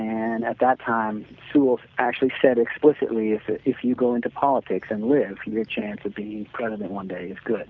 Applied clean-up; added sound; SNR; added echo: none; none; none; none.